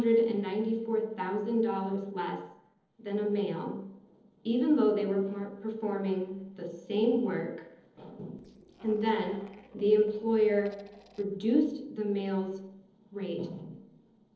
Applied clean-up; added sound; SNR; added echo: neural separator model SepFormer DNS4.